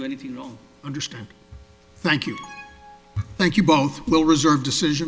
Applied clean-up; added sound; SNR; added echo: none; Alarm; 20 dB; none.